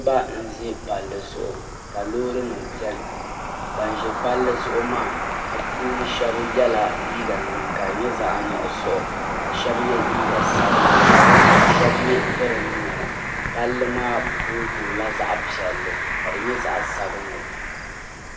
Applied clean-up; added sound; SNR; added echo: none; Cricket; -4 dB; reverberation time 1.8 s.